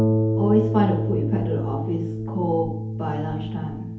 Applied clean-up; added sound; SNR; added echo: none; Harp; -1 dB; reverberation time 2.2 s.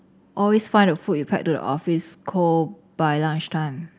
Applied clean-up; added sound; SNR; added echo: none; none; none; none.